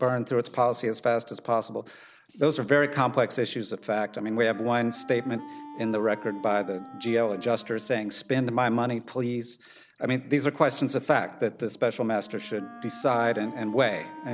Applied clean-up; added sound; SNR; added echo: none; Wind instrument, woodwind instrument; 20 dB; none.